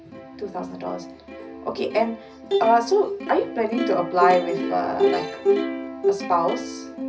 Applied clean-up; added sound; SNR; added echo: none; Plucked string instrument; 2 dB; reverberation time 0.4 s.